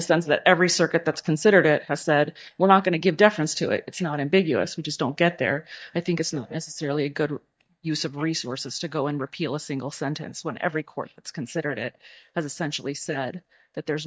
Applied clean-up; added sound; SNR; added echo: neural mask model DeepFilterNet 3.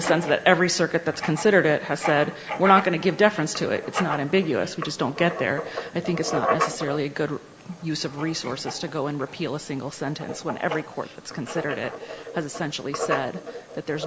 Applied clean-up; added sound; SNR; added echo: none; Writing; 9 dB; none.